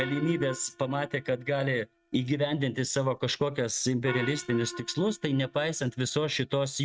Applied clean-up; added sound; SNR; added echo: neural mask model RNNoise.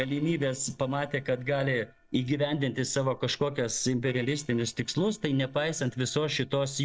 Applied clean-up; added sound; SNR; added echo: neural separator model SepFormer DNS4.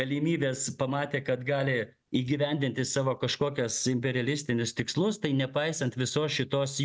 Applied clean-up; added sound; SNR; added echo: none; none; none; none.